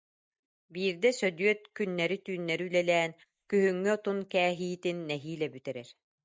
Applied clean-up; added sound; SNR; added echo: neural mask model Resemble Enhance denoiser.